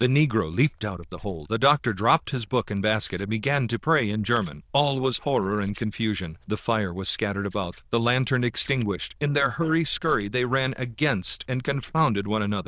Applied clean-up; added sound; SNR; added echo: neural diffusion model UNIVERSE++.